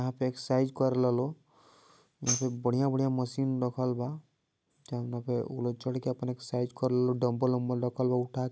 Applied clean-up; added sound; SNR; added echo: none; Tambourine; 8 dB; none.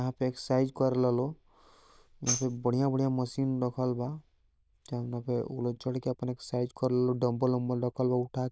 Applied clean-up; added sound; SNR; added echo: neural diffusion model UNIVERSE++.